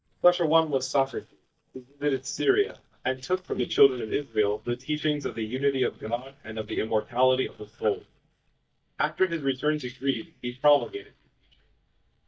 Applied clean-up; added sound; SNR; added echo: neural mask model DeepFilterNet 3.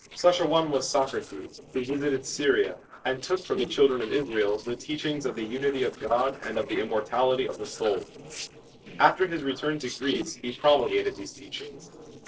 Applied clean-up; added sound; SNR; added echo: neural separator model SepFormer DNS4.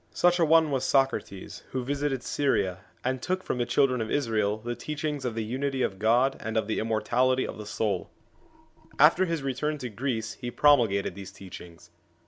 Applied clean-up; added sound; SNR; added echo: none; none; none; none.